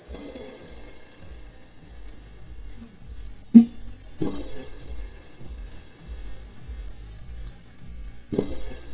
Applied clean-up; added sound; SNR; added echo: neural mask model DeepFilterNet 3.